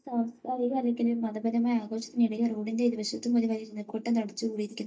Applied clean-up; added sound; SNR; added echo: neural mask model DeepFilterNet 3.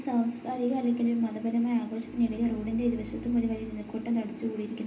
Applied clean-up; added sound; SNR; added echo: none; Bowed string instrument; 18 dB; reverberation time 0.3 s.